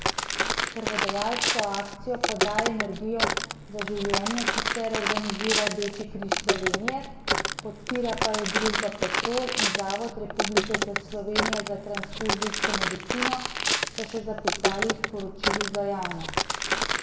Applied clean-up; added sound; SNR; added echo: none; Walk, footsteps; -3 dB; reverberation time 0.8 s.